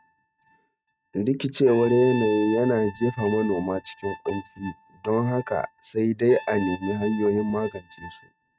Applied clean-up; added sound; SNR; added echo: neural mask model RNNoise.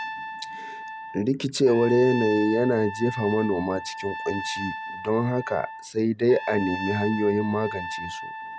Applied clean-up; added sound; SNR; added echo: none; Trumpet; 9 dB; none.